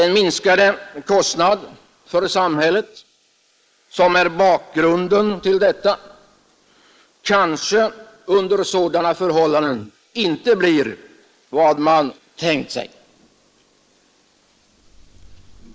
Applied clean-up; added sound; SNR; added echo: neural mask model Resemble Enhance denoiser.